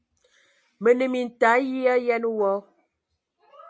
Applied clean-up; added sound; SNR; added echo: none; none; none; none.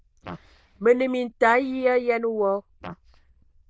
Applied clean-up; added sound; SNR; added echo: neural diffusion model UNIVERSE++.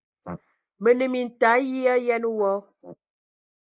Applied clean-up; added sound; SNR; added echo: neural mask model Resemble Enhance denoiser.